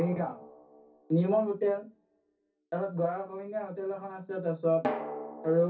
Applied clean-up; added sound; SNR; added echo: none; Drum; 12 dB; reverberation time 0.3 s.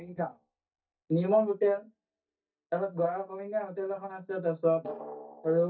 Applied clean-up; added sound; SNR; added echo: neural mask model DeepFilterNet 3.